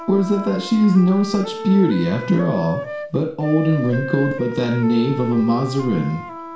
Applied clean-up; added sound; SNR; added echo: none; Wind instrument, woodwind instrument; 11 dB; reverberation time 0.4 s.